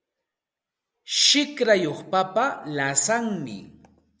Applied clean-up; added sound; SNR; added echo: none; none; none; none.